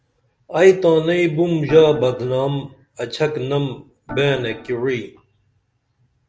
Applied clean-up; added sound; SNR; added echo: none; Organ; 15 dB; none.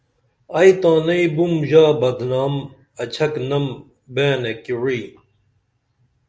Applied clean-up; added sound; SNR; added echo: none; none; none; none.